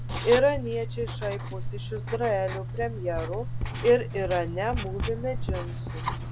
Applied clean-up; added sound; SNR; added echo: none; Writing; 3 dB; none.